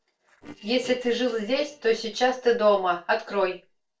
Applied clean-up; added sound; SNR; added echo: neural separator model SepFormer DNS4.